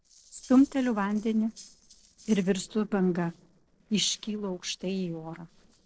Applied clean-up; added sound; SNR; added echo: neural separator model SepFormer DNS4.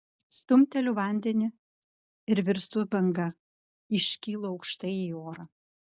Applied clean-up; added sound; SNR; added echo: none; none; none; none.